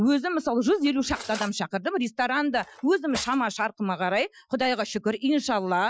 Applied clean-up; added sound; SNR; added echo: classical method Wiener filter.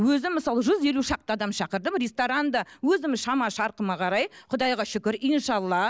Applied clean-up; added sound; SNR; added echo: none; none; none; none.